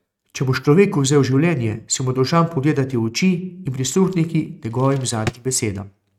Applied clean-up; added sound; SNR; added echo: neural mask model RNNoise.